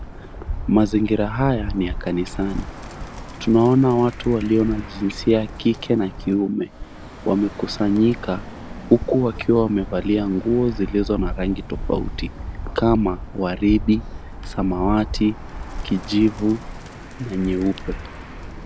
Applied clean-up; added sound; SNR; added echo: none; Bird; 10 dB; none.